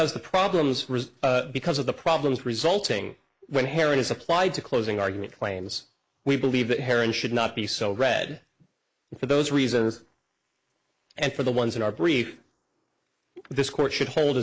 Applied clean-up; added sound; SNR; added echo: neural mask model Resemble Enhance denoiser.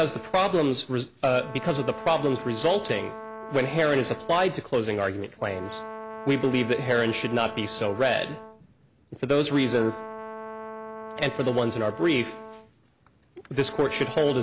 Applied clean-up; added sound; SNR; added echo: none; Brass instrument; 13 dB; none.